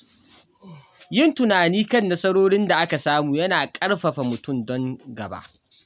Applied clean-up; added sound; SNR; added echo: none; none; none; none.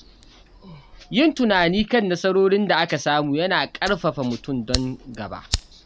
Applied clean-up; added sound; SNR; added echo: none; Fire; 14 dB; none.